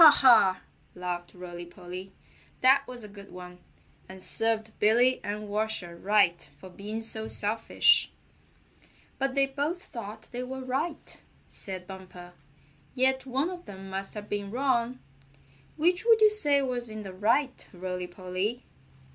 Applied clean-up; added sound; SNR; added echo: none; none; none; none.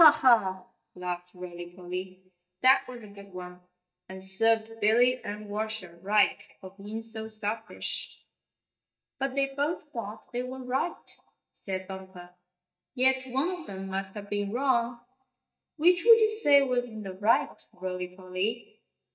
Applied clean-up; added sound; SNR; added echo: neural mask model DeepFilterNet 3.